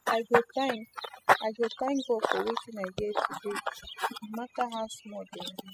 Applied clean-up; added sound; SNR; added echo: classical method spectral subtraction.